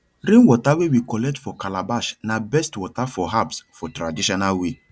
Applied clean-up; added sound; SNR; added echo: none; none; none; none.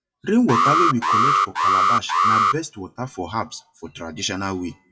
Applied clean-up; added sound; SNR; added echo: classical method WPE with log-MMSE.